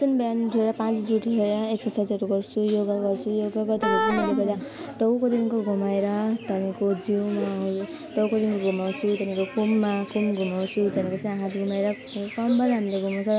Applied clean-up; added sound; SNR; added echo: none; Wind instrument, woodwind instrument; 2 dB; none.